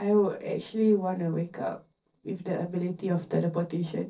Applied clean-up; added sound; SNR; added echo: neural separator model SepFormer DNS4.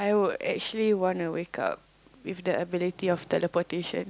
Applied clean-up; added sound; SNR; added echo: none; none; none; none.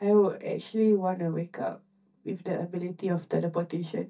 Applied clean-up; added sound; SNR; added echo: neural mask model DeepFilterNet 3.